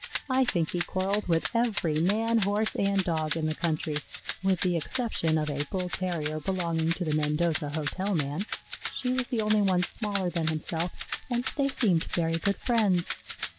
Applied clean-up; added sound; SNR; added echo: none; Rattle (instrument); 3 dB; none.